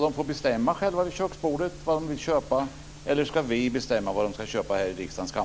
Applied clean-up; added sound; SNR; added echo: none; none; none; none.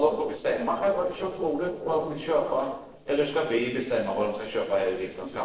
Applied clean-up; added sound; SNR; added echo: neural separator model SepFormer DNS4.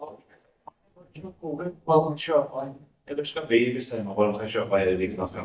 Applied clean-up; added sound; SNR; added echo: neural mask model DeepFilterNet 3.